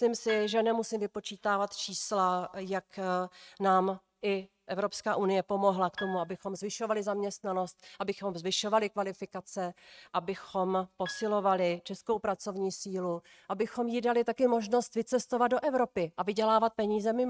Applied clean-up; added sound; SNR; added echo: neural mask model RNNoise.